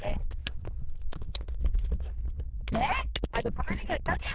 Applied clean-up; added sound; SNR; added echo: neural diffusion model UNIVERSE++.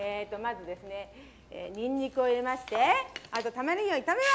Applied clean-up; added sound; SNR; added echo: none; none; none; none.